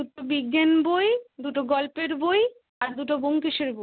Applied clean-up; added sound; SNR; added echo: none; none; none; none.